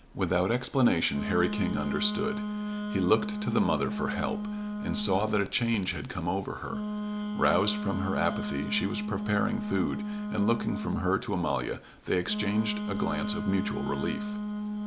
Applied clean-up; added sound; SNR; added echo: none; Alarm + Wind instrument, woodwind instrument; 4 dB; none.